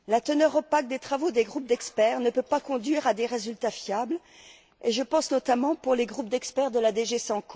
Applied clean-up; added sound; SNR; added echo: none; none; none; none.